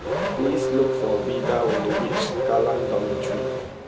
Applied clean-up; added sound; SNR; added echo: none; Race car, auto racing / Accelerating, revving, vroom; -1 dB; none.